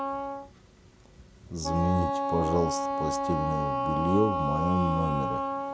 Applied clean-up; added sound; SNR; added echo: none; Wind instrument, woodwind instrument; 0 dB; none.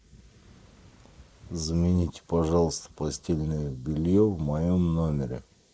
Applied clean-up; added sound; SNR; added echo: neural mask model Resemble Enhance denoiser.